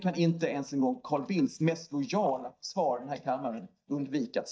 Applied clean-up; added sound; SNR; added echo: neural mask model DeepFilterNet 3.